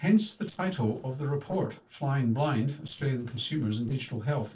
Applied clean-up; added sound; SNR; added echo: neural separator model SepFormer DNS4.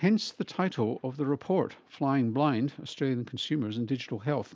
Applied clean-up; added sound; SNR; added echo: none; none; none; none.